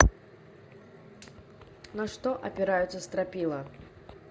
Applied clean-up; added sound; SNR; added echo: none; none; none; none.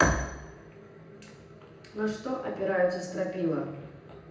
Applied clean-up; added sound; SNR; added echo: none; none; none; reverberation time 0.9 s.